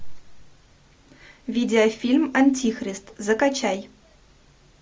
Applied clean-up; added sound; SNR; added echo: none; none; none; none.